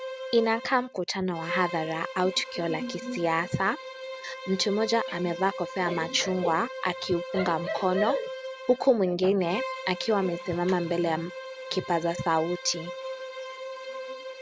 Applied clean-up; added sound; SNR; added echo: none; Bowed string instrument; 10 dB; none.